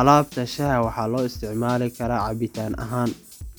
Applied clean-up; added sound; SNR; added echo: none; Drum / Drum kit; 16 dB; none.